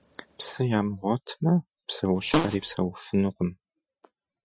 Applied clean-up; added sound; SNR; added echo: classical method Wiener filter.